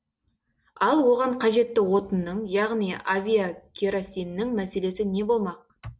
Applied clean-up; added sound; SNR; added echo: none; none; none; none.